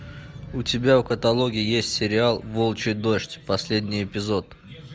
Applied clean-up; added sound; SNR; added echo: none; none; none; none.